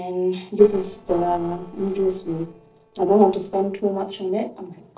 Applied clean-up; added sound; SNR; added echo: neural separator model SepFormer DNS4.